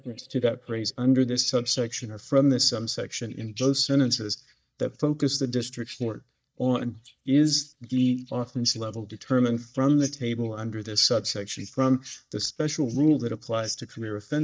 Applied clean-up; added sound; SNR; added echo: neural mask model DeepFilterNet 3.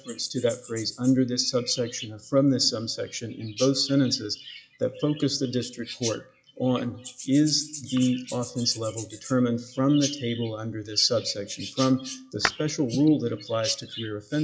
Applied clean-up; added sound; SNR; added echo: classical method log-MMSE.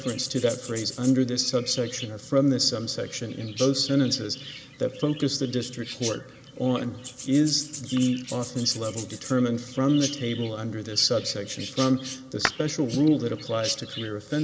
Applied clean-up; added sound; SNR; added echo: none; Rattle (instrument) + Chirp, tweet; 15 dB; none.